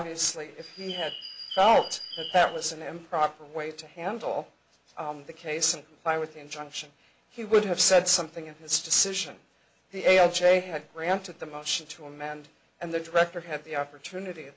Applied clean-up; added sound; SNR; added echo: none; Bird; 11 dB; none.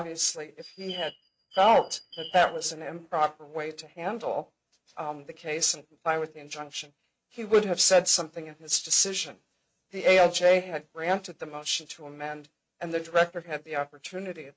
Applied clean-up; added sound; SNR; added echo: neural mask model RNNoise.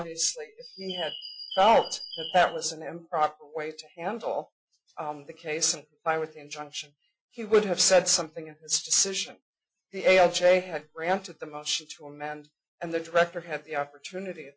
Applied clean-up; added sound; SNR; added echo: classical method Wiener filter.